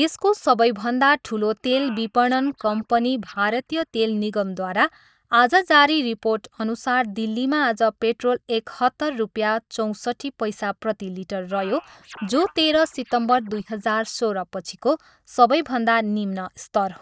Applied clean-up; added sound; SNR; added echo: neural mask model DeepFilterNet 3.